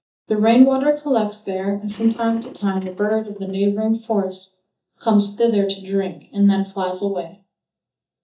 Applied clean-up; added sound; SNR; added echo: neural mask model DeepFilterNet 3.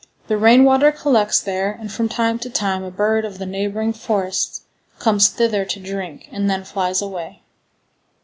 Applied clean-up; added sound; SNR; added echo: none; none; none; none.